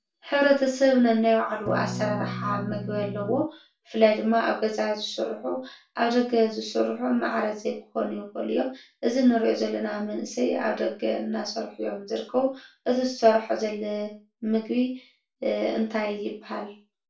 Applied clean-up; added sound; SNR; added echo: none; Electric guitar / Strum; 6 dB; reverberation time 0.3 s.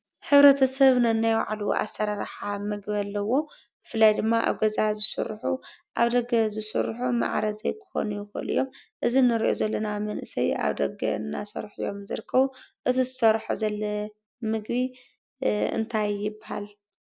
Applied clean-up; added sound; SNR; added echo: none; none; none; none.